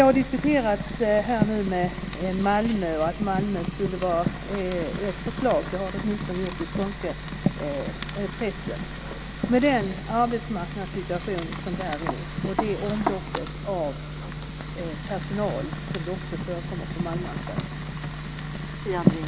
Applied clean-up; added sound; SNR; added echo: none; Fire; 6 dB; none.